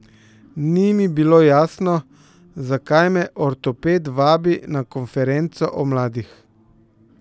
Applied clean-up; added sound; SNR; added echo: none; none; none; none.